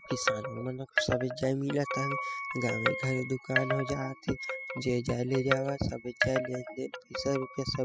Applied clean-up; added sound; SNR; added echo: classical method spectral subtraction.